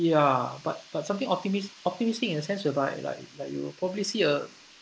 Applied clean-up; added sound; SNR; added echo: neural mask model Resemble Enhance denoiser.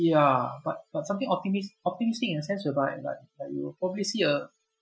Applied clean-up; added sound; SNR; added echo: classical method Wiener filter.